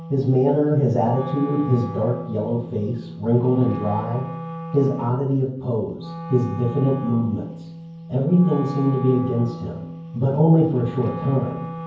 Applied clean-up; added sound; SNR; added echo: none; Wind instrument, woodwind instrument; 12 dB; reverberation time 0.9 s.